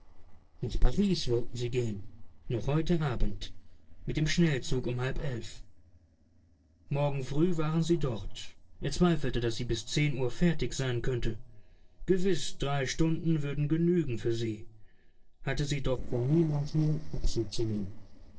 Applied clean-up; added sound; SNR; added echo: neural separator model SepFormer DNS4.